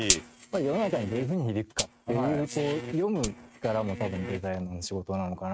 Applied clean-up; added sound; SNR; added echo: neural mask model RNNoise.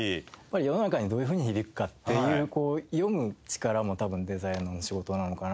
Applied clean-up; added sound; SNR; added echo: none; none; none; none.